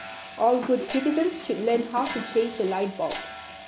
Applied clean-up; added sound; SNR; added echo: none; Clock + Squeak; 12 dB; none.